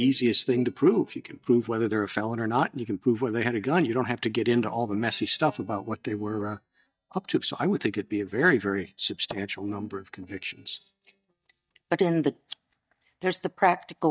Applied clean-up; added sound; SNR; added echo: neural mask model DeepFilterNet 3.